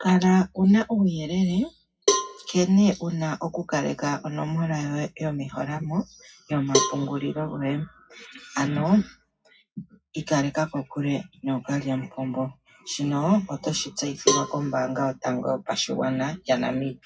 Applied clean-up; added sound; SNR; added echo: none; Cowbell; 5 dB; reverberation time 0.4 s.